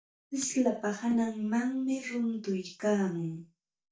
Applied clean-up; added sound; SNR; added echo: neural mask model DeepFilterNet 3.